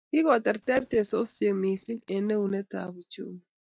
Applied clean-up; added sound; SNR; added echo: neural mask model DeepFilterNet 3.